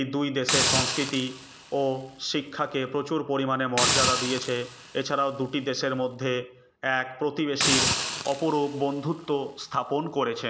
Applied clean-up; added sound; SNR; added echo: none; Hiss; 2 dB; none.